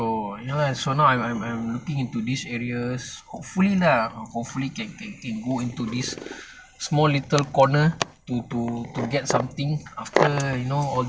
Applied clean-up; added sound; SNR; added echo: none; none; none; none.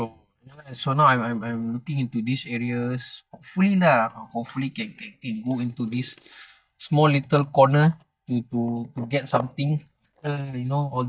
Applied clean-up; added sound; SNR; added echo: neural mask model DeepFilterNet 3.